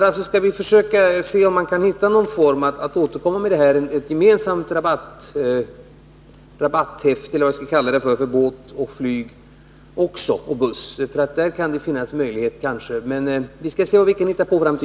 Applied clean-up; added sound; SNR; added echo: none; none; none; none.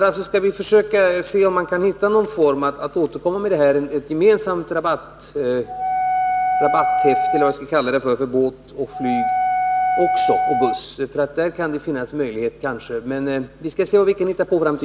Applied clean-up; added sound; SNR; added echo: none; Wind instrument, woodwind instrument; 1 dB; none.